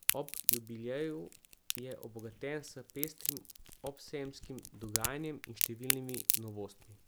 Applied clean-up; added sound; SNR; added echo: none; Crack; -4 dB; none.